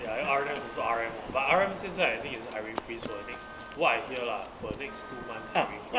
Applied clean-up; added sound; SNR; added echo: none; Run + Wind instrument, woodwind instrument; 15 dB; none.